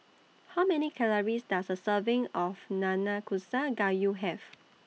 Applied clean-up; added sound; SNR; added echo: none; none; none; none.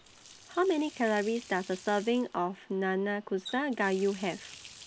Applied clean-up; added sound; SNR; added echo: none; Water tap, faucet; 19 dB; none.